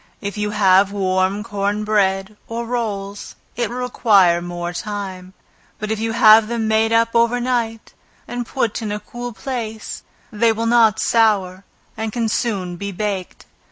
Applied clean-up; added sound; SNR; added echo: none; none; none; none.